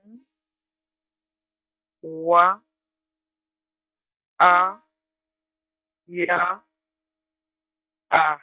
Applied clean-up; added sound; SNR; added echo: neural mask model DeepFilterNet 3.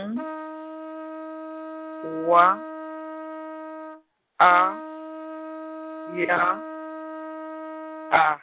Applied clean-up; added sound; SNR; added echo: none; Trumpet; 10 dB; none.